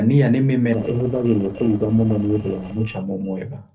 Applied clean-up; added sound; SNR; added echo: neural separator model SepFormer DNS4.